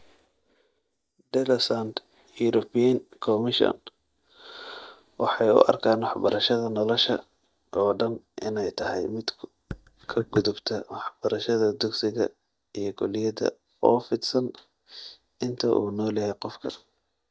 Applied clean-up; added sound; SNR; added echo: neural mask model DeepFilterNet 3.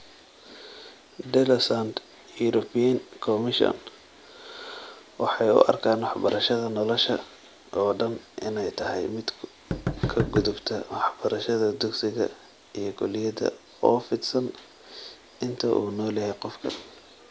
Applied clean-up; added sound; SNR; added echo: none; Knock; 5 dB; none.